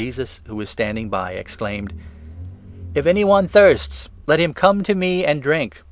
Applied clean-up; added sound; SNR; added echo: none; Engine / Car; 19 dB; none.